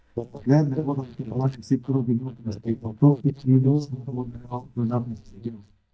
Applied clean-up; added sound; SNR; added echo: neural mask model DeepFilterNet 3.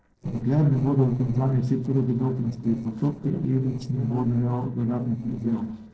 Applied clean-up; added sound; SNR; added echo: neural separator model SepFormer DNS4.